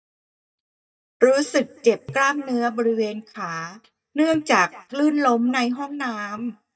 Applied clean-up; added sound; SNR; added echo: neural mask model DeepFilterNet 3.